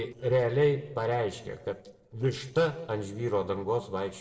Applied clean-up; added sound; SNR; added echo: neural separator model SepFormer DNS4.